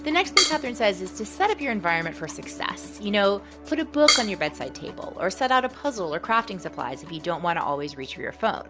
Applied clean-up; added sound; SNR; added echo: none; Drum kit; 2 dB; none.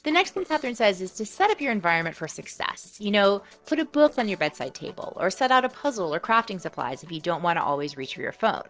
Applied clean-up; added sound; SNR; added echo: neural separator model SepFormer DNS4.